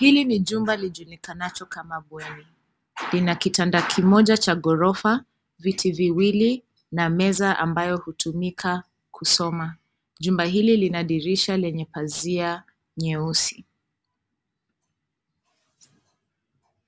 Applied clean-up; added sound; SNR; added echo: none; none; none; none.